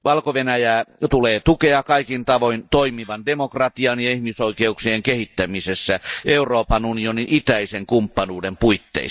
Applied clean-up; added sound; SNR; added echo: neural mask model DeepFilterNet 3.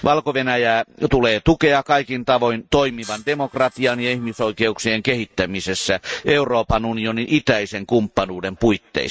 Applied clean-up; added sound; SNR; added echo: neural mask model RNNoise.